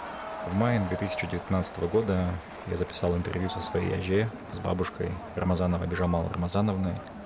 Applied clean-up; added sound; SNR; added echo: none; Crowd; 11 dB; none.